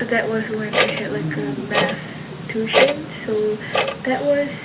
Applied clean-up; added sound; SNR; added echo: none; Clock; 0 dB; reverberation time 0.3 s.